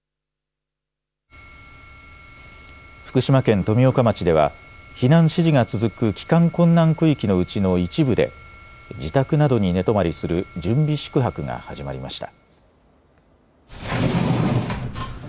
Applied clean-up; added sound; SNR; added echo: none; none; none; none.